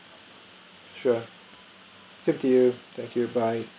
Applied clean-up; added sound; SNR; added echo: none; none; none; none.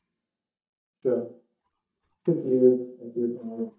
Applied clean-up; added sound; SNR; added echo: neural mask model DeepFilterNet 3.